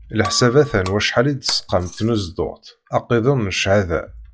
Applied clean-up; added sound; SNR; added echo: classical method log-MMSE.